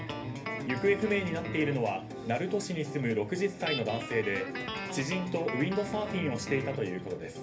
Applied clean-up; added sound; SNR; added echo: none; Guitar; 9 dB; reverberation time 0.3 s.